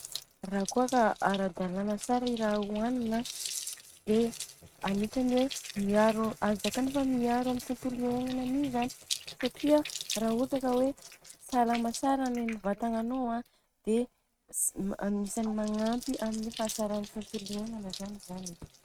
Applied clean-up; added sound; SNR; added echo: neural mask model RNNoise.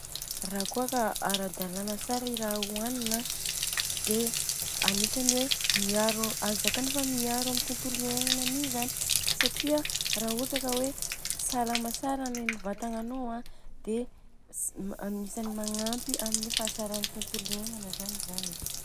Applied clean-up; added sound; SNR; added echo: none; Bathtub (filling or washing); -1 dB; none.